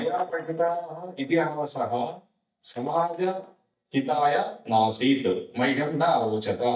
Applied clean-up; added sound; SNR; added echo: neural mask model DeepFilterNet 3.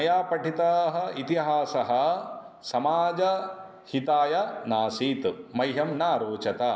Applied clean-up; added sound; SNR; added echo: none; none; none; none.